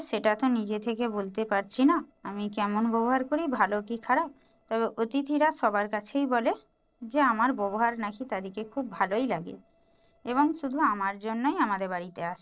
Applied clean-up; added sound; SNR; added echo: neural separator model SepFormer DNS4.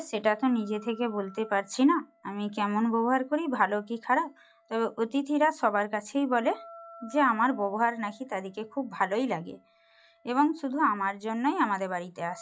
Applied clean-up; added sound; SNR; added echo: classical method log-MMSE.